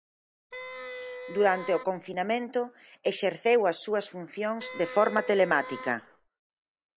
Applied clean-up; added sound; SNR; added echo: none; Wind instrument, woodwind instrument; 12 dB; none.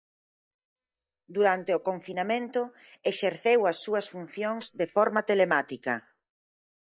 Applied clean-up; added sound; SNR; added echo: neural mask model DeepFilterNet 3.